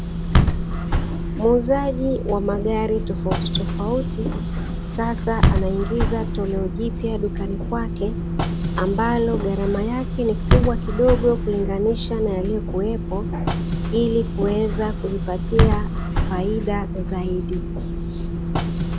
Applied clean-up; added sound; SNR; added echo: none; Bus / Engine; -1 dB; none.